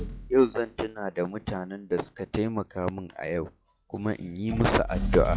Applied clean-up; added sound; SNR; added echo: classical method log-MMSE.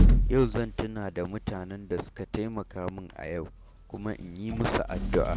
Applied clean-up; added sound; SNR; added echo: none; Sliding door; -2 dB; none.